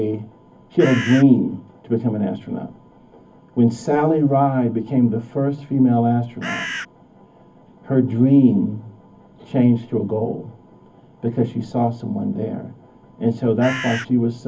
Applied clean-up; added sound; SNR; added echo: none; Bird; 7 dB; reverberation time 0.3 s.